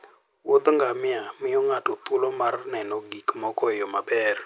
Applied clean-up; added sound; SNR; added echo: none; none; none; none.